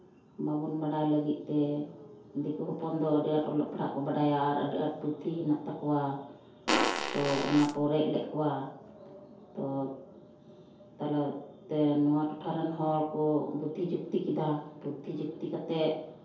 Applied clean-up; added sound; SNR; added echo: none; Fart; 0 dB; reverberation time 2.4 s.